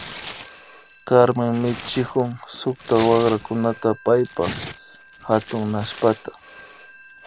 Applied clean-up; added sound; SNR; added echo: none; Tearing + Telephone; 13 dB; none.